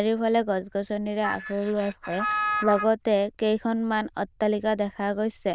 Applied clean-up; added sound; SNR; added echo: neural diffusion model UNIVERSE++.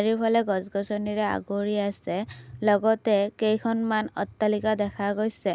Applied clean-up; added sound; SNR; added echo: none; none; none; none.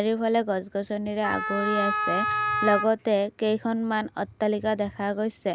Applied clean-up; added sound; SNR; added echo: none; Wind instrument, woodwind instrument; 1 dB; none.